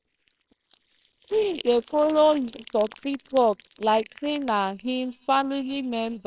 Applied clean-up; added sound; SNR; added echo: neural separator model SepFormer WHAMR!.